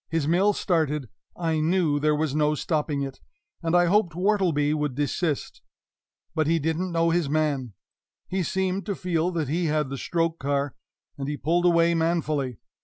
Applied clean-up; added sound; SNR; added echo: none; none; none; none.